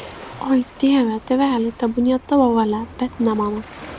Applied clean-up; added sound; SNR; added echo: none; Waves, surf; 19 dB; none.